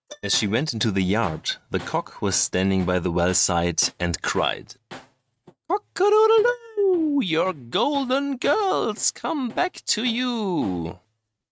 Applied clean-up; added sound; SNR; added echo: neural mask model RNNoise.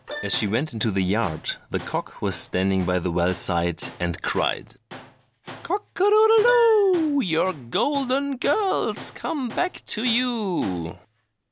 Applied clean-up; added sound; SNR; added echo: none; Tools + Keyboard (musical); 18 dB; none.